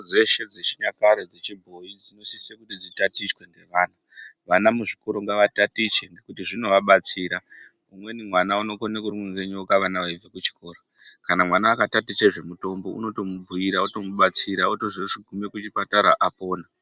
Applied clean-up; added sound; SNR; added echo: none; none; none; none.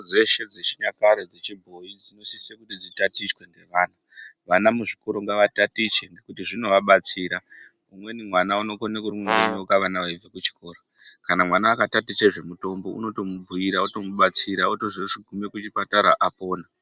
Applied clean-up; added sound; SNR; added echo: none; Brass instrument; 1 dB; none.